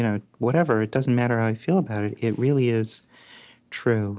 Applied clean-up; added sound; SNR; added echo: none; none; none; none.